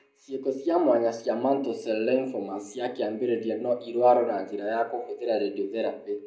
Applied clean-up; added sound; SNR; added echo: none; none; none; reverberation time 0.5 s.